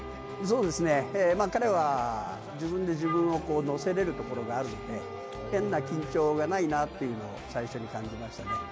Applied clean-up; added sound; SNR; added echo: none; Wind instrument, woodwind instrument; 13 dB; none.